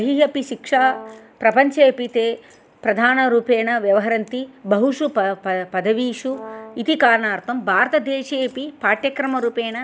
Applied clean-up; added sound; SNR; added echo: none; Brass instrument; 19 dB; none.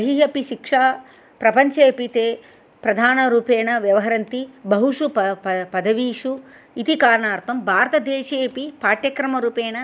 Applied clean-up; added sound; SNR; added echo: none; none; none; none.